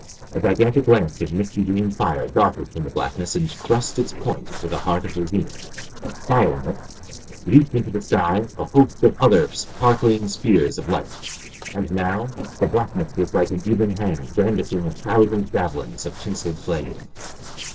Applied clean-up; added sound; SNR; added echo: neural separator model SepFormer DNS4.